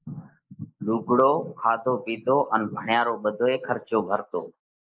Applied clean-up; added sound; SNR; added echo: neural mask model Resemble Enhance denoiser.